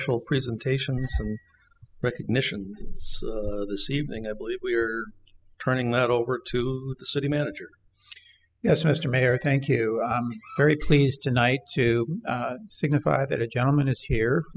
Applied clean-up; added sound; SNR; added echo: classical method spectral subtraction.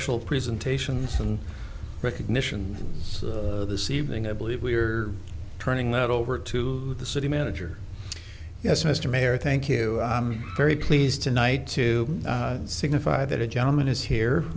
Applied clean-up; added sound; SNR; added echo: none; none; none; none.